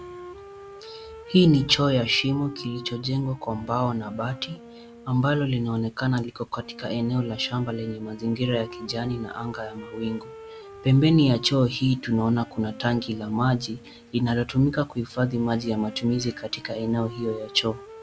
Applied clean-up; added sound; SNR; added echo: none; Wind instrument, woodwind instrument; 18 dB; none.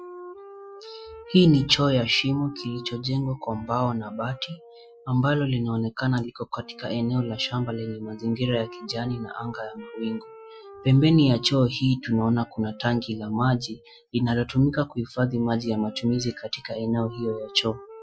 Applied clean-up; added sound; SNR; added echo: classical method Wiener filter.